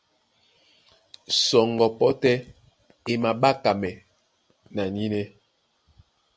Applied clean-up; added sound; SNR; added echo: none; none; none; none.